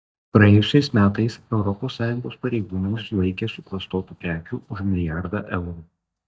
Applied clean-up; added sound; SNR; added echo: neural mask model DeepFilterNet 3.